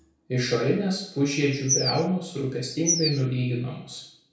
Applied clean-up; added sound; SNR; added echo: none; Bird vocalization, bird call, bird song; 1 dB; reverberation time 0.5 s.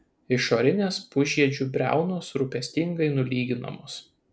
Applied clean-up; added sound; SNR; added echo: none; none; none; none.